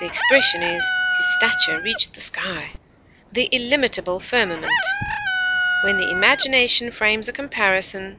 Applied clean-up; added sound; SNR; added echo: none; Chicken, rooster; 2 dB; none.